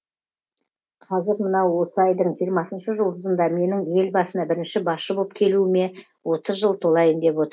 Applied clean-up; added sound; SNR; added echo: none; none; none; none.